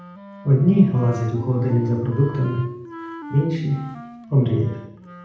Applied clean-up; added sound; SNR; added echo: none; Wind instrument, woodwind instrument; 15 dB; reverberation time 0.8 s.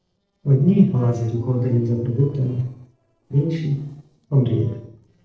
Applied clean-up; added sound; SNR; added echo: neural separator model SepFormer DNS4.